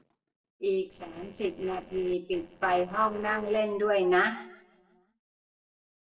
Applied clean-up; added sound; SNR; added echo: neural separator model SepFormer DNS4.